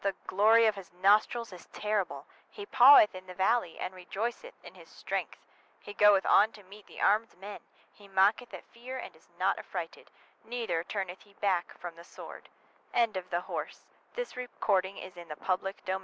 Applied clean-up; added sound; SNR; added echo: none; none; none; none.